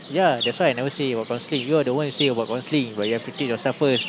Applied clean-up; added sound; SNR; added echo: none; Chirp, tweet; 11 dB; none.